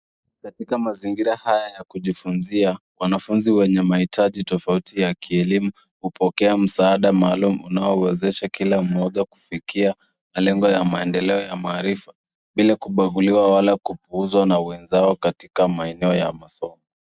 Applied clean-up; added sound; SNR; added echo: neural mask model DeepFilterNet 3.